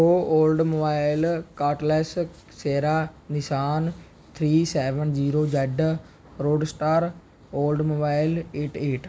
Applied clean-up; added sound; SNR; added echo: none; none; none; none.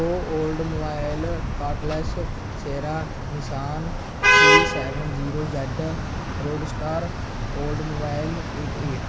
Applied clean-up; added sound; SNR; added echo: none; Traffic noise, roadway noise / Vehicle horn, car horn, honking; -5 dB; none.